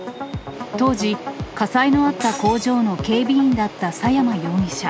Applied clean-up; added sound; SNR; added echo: none; Shatter; 19 dB; none.